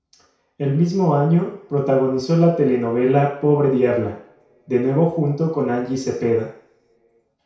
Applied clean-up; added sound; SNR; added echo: none; none; none; reverberation time 0.6 s.